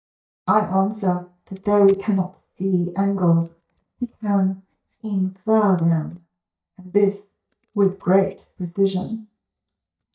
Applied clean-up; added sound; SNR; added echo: neural mask model DeepFilterNet 3.